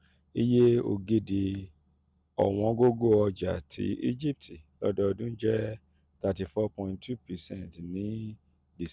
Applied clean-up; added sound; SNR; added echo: none; none; none; none.